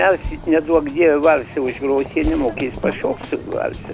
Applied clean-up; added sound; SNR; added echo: none; Run / Train + Bass drum / Snare drum / Drum kit; 13 dB; none.